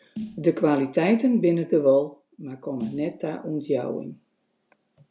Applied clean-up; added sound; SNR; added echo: none; Snare drum; 18 dB; none.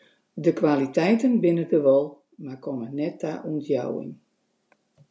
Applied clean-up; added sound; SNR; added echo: none; none; none; none.